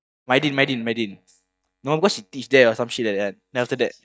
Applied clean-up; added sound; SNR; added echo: neural mask model DeepFilterNet 3.